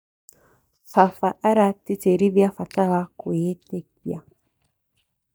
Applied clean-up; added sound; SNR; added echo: neural mask model DeepFilterNet 3.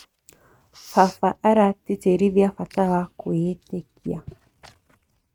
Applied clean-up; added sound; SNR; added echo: neural mask model RNNoise.